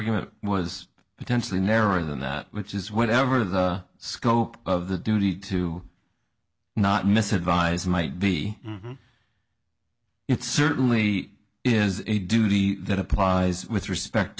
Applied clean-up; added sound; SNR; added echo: none; none; none; none.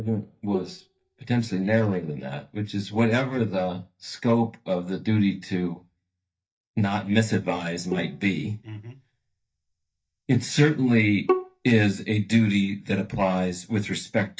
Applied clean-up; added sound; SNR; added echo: neural mask model DeepFilterNet 3.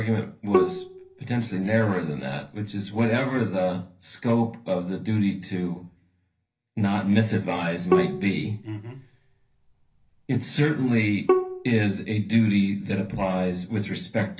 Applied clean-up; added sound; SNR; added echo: none; Bowed string instrument; 4 dB; reverberation time 0.3 s.